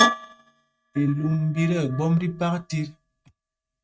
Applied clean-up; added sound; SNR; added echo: neural mask model RNNoise.